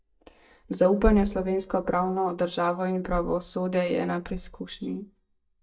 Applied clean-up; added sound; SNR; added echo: neural mask model DeepFilterNet 3.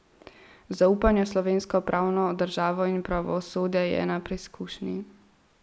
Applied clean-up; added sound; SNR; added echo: none; none; none; none.